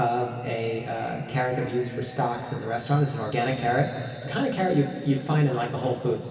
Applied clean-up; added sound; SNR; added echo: none; Chime; 12 dB; reverberation time 2.5 s.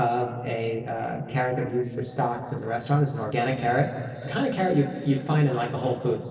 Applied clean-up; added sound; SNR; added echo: neural separator model SepFormer DNS4.